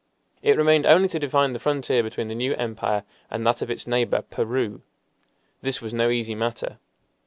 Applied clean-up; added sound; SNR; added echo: none; none; none; none.